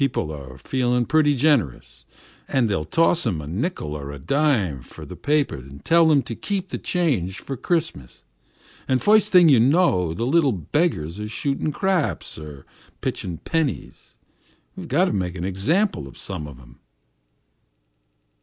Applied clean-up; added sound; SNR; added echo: none; none; none; none.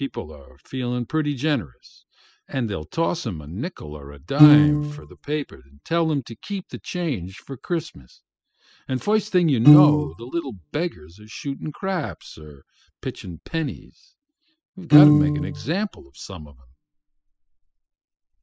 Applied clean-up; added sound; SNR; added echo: classical method spectral subtraction.